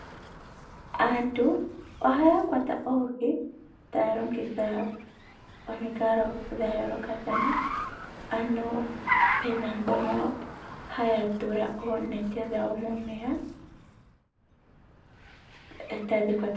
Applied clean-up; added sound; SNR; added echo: none; Car; 7 dB; reverberation time 0.6 s.